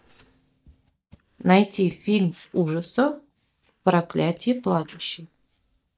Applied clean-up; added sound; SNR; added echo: neural mask model DeepFilterNet 3.